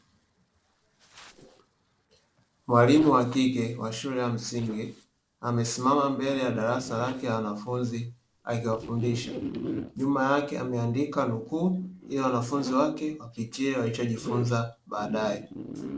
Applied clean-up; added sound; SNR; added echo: neural separator model SepFormer DNS4.